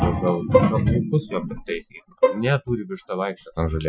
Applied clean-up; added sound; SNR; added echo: classical method Wiener filter.